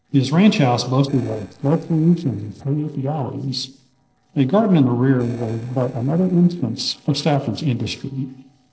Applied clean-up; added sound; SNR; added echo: neural separator model SepFormer DNS4.